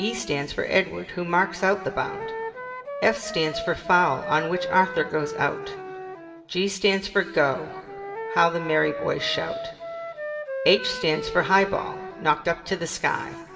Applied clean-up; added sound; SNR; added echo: none; Wind instrument, woodwind instrument; 9 dB; reverberation time 2.2 s.